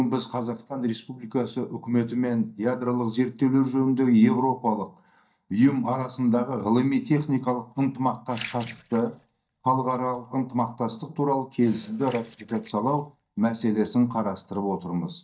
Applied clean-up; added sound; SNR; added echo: neural mask model DeepFilterNet 3.